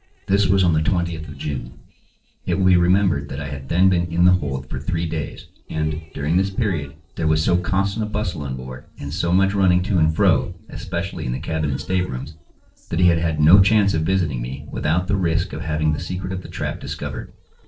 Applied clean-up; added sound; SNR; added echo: neural separator model SepFormer DNS4.